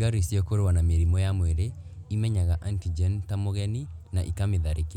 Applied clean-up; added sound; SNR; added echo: none; none; none; none.